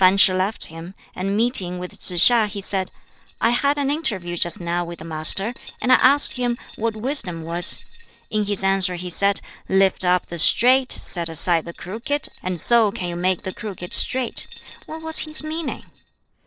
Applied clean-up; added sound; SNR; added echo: neural separator model SepFormer DNS4.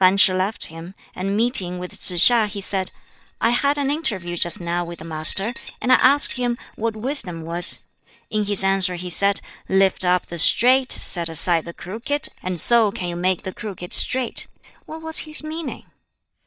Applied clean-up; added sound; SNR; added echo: neural mask model DeepFilterNet 3.